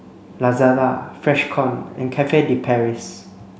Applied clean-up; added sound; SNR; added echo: none; none; none; none.